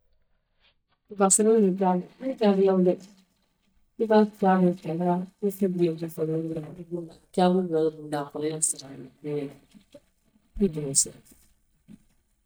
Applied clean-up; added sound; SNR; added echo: neural mask model DeepFilterNet 3.